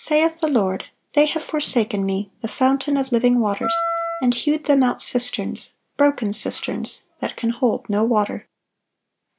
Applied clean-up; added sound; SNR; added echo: none; Wind instrument, woodwind instrument; 4 dB; none.